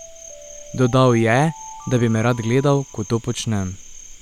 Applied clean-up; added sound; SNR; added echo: none; Cricket + Alarm; 18 dB; none.